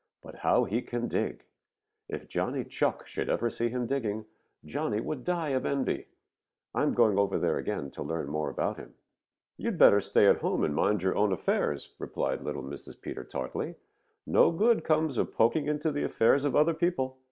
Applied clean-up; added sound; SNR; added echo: none; none; none; none.